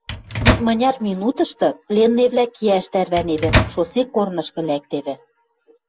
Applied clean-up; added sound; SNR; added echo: none; Microwave oven; 2 dB; none.